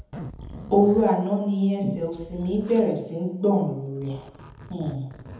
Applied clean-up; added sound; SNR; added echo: none; Zipper (clothing); 18 dB; reverberation time 1.0 s.